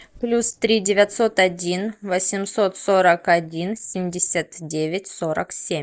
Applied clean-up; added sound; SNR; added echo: neural mask model DeepFilterNet 3.